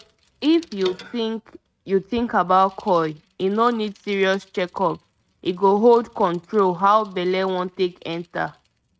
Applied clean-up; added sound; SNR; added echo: neural mask model RNNoise.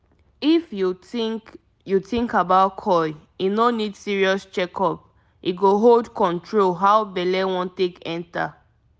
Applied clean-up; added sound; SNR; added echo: none; none; none; none.